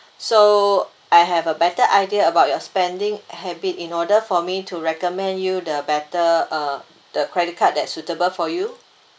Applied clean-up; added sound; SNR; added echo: none; none; none; none.